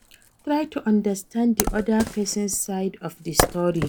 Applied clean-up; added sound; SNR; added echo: none; Wood; 6 dB; none.